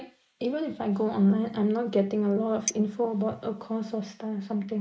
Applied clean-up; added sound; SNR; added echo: neural mask model Resemble Enhance denoiser.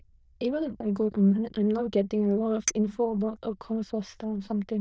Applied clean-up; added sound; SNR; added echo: neural diffusion model UNIVERSE++.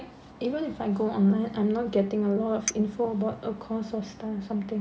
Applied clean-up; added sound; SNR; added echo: none; Chink, clink; 13 dB; none.